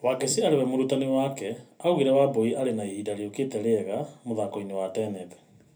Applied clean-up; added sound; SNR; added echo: none; none; none; reverberation time 0.3 s.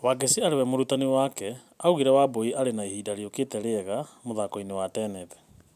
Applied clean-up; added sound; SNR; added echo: none; none; none; none.